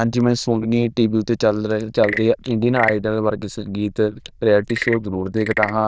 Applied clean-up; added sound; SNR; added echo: neural diffusion model UNIVERSE++.